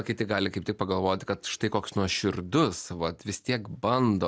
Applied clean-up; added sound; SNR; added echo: none; none; none; none.